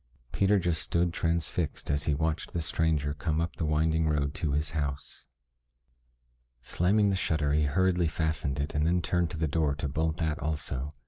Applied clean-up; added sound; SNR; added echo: none; none; none; none.